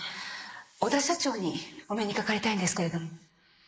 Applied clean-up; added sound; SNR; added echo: neural mask model Resemble Enhance denoiser.